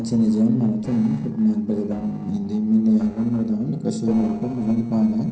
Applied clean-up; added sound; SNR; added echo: neural separator model SepFormer DNS4.